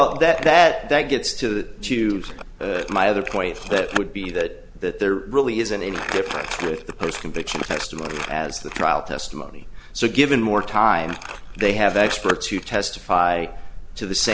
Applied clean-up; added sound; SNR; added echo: none; Crumpling, crinkling; 13 dB; none.